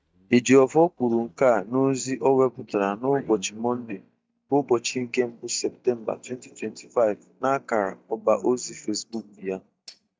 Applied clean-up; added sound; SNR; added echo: neural mask model DeepFilterNet 3.